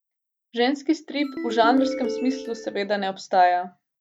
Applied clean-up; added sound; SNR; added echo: none; Ringtone; 6 dB; none.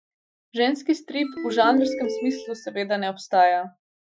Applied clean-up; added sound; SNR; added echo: classical method Wiener filter.